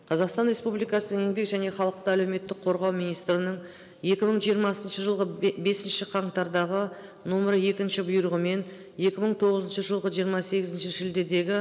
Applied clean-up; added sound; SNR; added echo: none; none; none; none.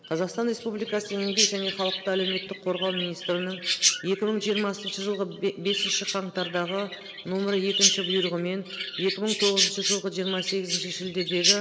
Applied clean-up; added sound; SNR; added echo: none; Chirp, tweet; 1 dB; none.